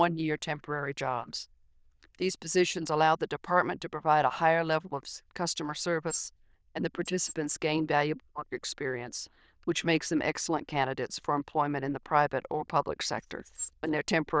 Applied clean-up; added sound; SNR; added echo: neural diffusion model UNIVERSE++.